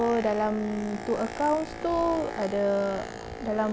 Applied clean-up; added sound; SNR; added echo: none; Boat, Water vehicle; 11 dB; none.